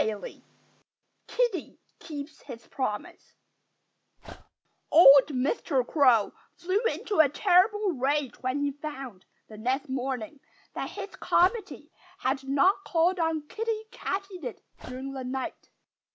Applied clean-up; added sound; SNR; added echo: none; Dog; 19 dB; none.